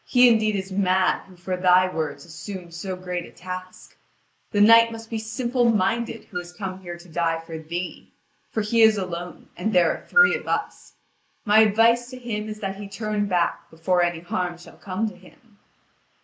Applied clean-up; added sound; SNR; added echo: neural mask model Resemble Enhance denoiser.